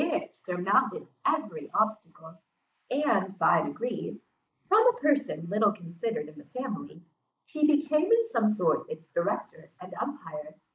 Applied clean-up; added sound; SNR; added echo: neural mask model Resemble Enhance denoiser.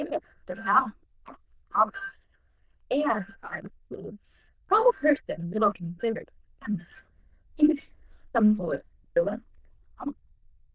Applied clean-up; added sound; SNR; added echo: neural diffusion model UNIVERSE++.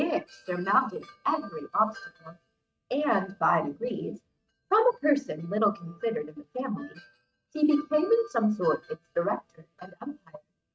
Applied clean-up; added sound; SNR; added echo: neural mask model RNNoise.